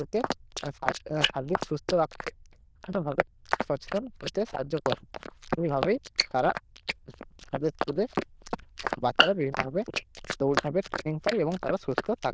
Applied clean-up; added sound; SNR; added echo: neural diffusion model UNIVERSE++.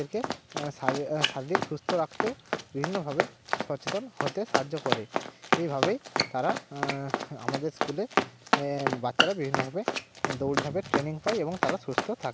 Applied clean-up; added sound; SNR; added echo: none; Run; -1 dB; none.